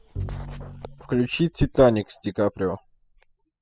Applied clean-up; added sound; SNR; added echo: classical method spectral subtraction.